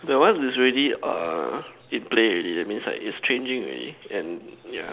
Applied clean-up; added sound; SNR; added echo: none; none; none; none.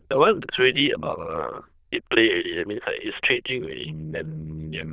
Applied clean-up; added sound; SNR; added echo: neural diffusion model UNIVERSE++.